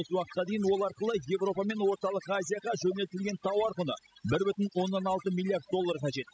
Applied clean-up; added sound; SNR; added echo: classical method spectral subtraction.